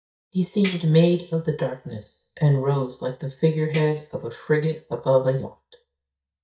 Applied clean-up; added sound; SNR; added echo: neural mask model DeepFilterNet 3.